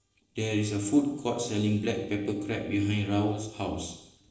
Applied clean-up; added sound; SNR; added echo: neural separator model SepFormer DNS4.